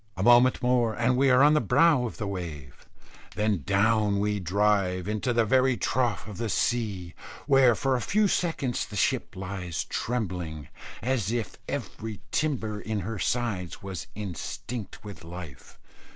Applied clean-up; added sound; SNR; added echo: none; none; none; none.